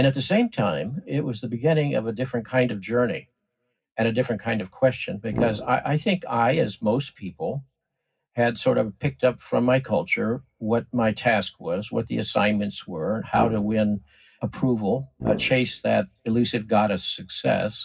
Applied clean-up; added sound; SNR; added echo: none; Brass instrument; 7 dB; reverberation time 0.4 s.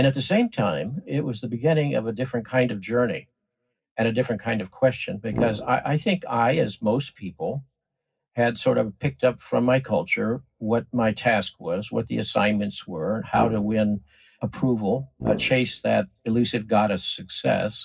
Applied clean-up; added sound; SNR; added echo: neural separator model SepFormer DNS4.